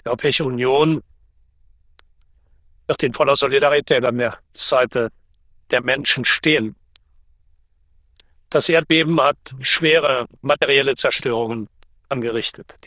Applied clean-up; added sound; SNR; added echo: neural diffusion model UNIVERSE++.